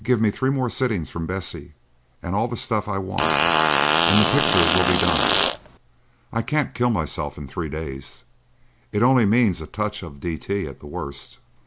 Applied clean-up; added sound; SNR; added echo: none; Fart; -4 dB; none.